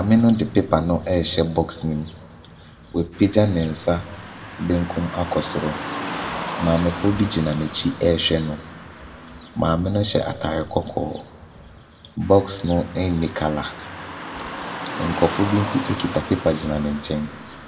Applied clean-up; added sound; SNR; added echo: none; Car passing by / Traffic noise, roadway noise; 12 dB; reverberation time 1.3 s.